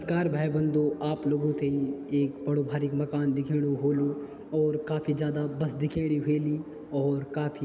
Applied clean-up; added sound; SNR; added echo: none; none; none; none.